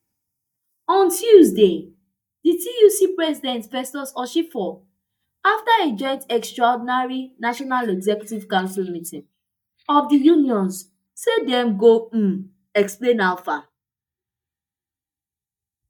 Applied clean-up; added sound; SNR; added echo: neural mask model DeepFilterNet 3.